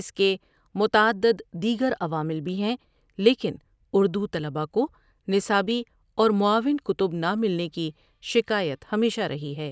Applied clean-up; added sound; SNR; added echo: none; none; none; none.